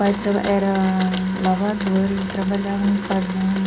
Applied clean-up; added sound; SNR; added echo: none; Domestic sounds, home sounds; 10 dB; reverberation time 0.3 s.